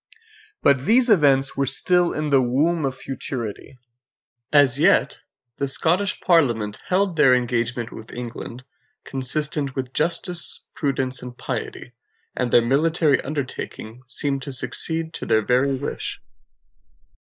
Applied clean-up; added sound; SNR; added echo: neural mask model Resemble Enhance denoiser.